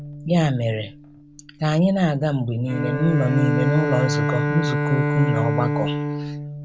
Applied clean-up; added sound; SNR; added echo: none; Bowed string instrument; 2 dB; none.